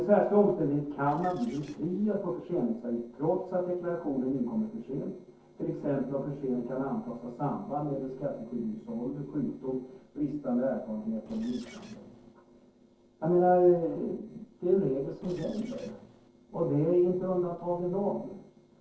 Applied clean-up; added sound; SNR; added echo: neural separator model SepFormer DNS4.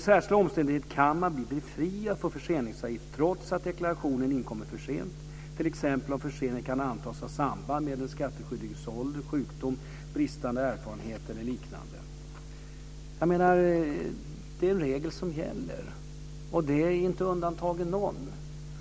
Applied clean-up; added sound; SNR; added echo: none; none; none; none.